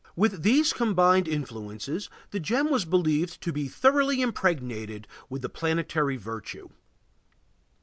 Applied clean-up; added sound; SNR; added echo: none; none; none; none.